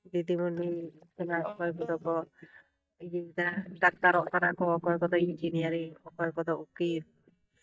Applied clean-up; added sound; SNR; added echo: neural mask model DeepFilterNet 3.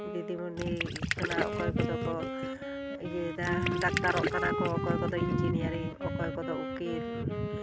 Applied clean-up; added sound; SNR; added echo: none; Wind instrument, woodwind instrument + Gurgling; 2 dB; none.